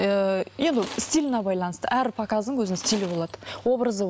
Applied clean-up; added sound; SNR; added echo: none; Tools; 17 dB; none.